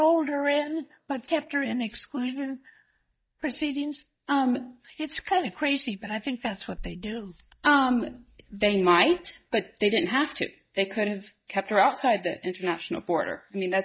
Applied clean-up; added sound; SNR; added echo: neural mask model DeepFilterNet 3.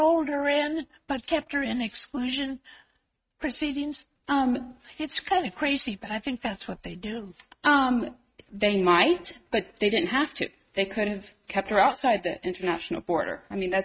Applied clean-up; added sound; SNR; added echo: neural mask model RNNoise.